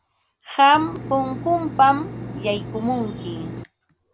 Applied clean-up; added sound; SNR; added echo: none; Engine; 10 dB; none.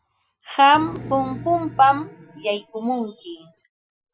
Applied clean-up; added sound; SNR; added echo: classical method Wiener filter.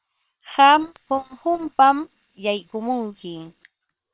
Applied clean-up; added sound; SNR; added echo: neural separator model SepFormer WHAM!.